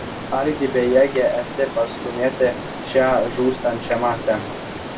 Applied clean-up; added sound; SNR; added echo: none; Stream; 9 dB; reverberation time 0.2 s.